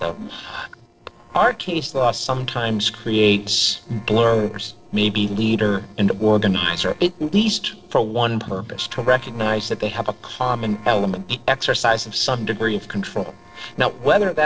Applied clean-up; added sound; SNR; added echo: neural separator model SepFormer DNS4.